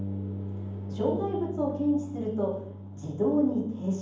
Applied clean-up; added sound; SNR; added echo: none; Bass guitar; 8 dB; reverberation time 1.2 s.